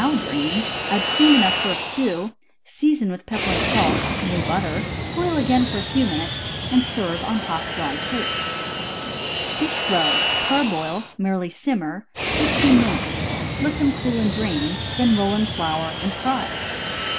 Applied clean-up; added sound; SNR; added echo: none; Fixed-wing aircraft, airplane; 2 dB; none.